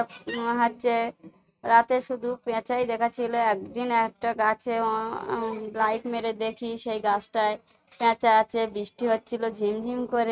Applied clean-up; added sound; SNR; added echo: neural mask model RNNoise.